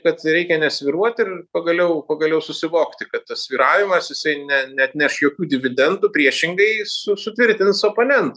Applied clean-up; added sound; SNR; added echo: none; none; none; none.